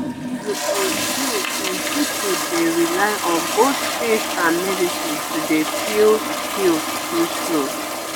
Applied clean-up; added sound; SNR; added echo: none; Toilet flush; 1 dB; none.